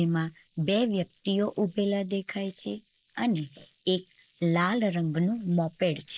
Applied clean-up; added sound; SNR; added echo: neural mask model Resemble Enhance denoiser.